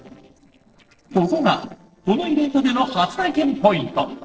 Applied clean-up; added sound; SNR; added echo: neural separator model SepFormer DNS4.